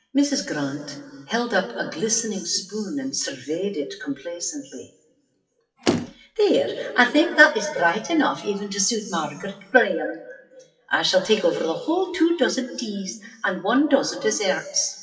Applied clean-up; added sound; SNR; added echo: classical method WPE with log-MMSE.